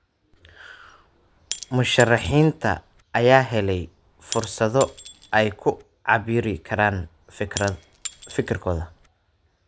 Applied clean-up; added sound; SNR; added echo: none; Shatter / Crushing; 15 dB; none.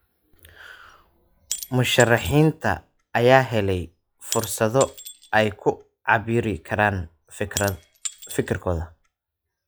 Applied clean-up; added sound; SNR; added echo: classical method log-MMSE.